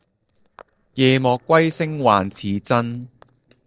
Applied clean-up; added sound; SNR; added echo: neural separator model SepFormer DNS4.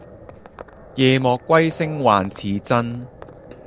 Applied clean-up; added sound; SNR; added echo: none; Livestock, farm animals, working animals; 18 dB; none.